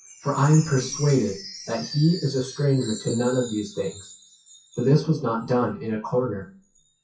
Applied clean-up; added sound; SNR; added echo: classical method WPE with log-MMSE.